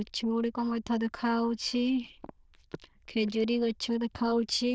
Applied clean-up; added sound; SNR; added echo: neural diffusion model UNIVERSE++.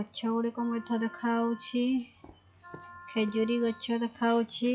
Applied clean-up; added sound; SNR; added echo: classical method log-MMSE.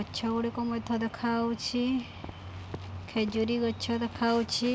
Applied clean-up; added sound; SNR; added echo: none; none; none; none.